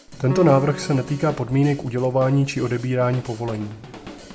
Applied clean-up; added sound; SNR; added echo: none; Drum / Drum kit + Piano; 14 dB; none.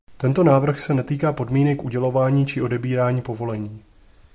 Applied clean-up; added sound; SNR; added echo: none; none; none; none.